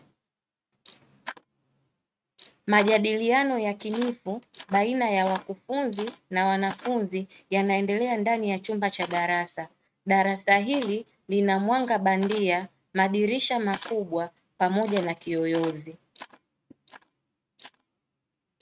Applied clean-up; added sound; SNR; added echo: neural mask model RNNoise.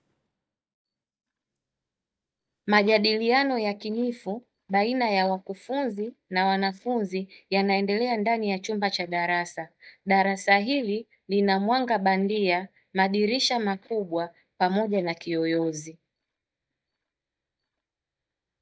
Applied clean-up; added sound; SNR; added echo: neural mask model DeepFilterNet 3.